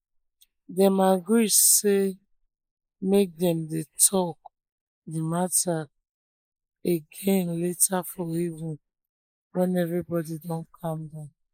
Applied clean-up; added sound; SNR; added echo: neural mask model Resemble Enhance denoiser.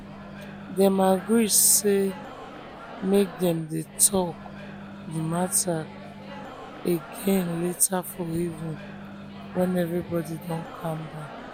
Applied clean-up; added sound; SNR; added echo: none; Microwave oven; 14 dB; none.